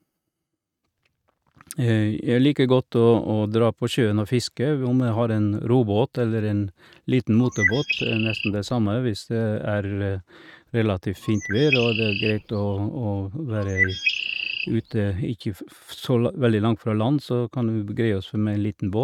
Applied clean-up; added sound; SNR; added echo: neural mask model RNNoise.